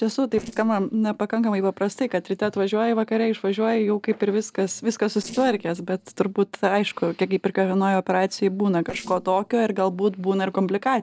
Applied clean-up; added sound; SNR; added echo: neural separator model SepFormer DNS4.